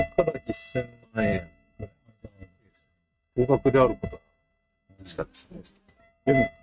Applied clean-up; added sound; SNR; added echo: neural mask model RNNoise.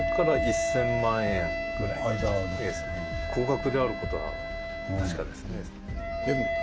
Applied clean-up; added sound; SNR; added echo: none; Wind instrument, woodwind instrument; 2 dB; none.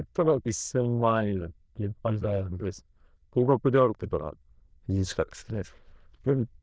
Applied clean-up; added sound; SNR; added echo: neural diffusion model UNIVERSE++.